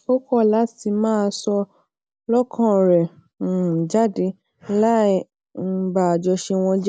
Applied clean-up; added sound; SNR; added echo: none; none; none; none.